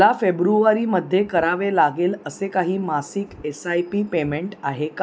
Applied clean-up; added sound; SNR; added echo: none; none; none; none.